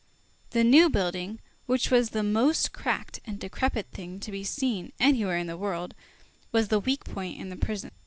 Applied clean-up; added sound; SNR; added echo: none; none; none; none.